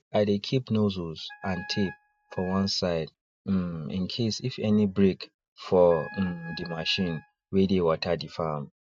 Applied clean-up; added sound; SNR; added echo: neural mask model RNNoise.